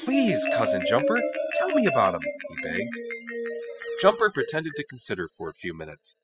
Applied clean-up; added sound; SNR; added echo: classical method spectral subtraction.